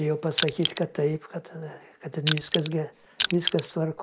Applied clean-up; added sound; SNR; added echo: none; Crushing; 3 dB; none.